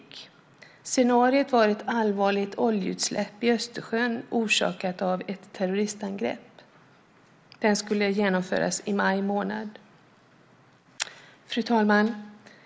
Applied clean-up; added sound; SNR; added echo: none; none; none; none.